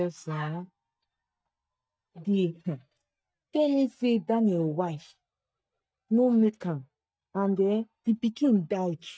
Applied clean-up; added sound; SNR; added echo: neural mask model DeepFilterNet 3.